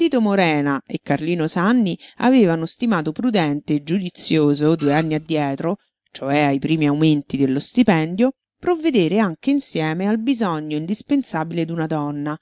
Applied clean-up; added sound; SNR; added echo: neural mask model RNNoise.